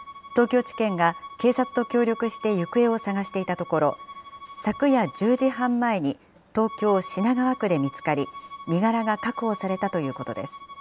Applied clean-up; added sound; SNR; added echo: none; Bowed string instrument; 16 dB; none.